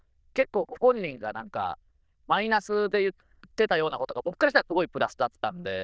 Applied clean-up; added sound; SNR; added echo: neural diffusion model UNIVERSE++.